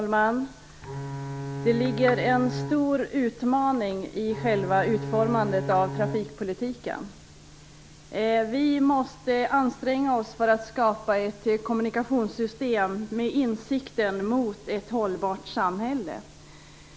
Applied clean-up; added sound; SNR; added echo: none; Bowed string instrument; 8 dB; none.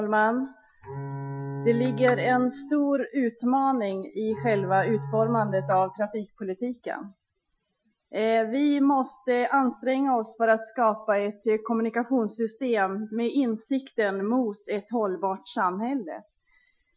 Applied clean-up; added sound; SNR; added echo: classical method Wiener filter.